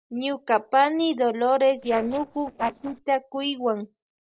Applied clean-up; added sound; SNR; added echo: neural separator model SepFormer DNS4.